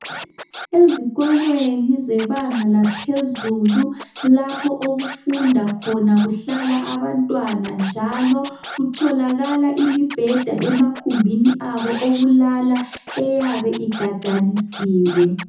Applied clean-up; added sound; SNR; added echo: none; Scratching (performance technique); 14 dB; reverberation time 0.5 s.